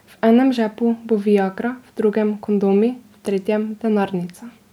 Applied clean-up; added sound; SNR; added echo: none; none; none; none.